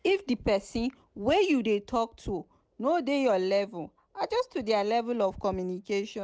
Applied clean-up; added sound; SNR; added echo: none; none; none; none.